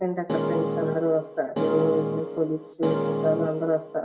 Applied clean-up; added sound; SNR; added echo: none; Keyboard (musical); 2 dB; reverberation time 0.5 s.